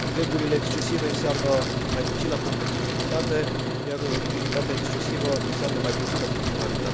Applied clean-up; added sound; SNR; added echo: none; Truck; -3 dB; none.